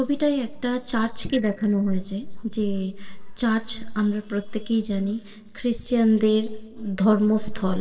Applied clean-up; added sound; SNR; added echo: neural separator model SepFormer DNS4.